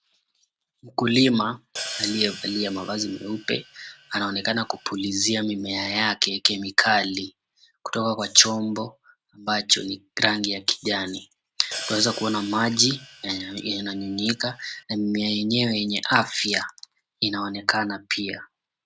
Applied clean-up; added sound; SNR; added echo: none; Hi-hat; 13 dB; none.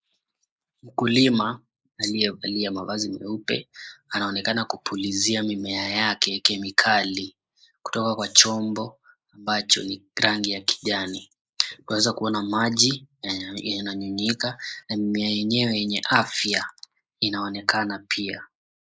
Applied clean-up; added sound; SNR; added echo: neural mask model Resemble Enhance denoiser.